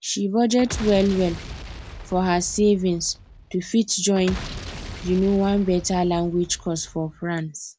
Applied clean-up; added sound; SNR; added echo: none; Boom; 13 dB; none.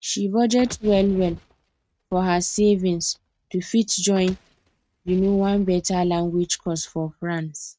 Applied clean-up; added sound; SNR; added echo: neural mask model RNNoise.